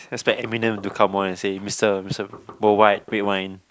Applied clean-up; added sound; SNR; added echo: none; Knock; 19 dB; none.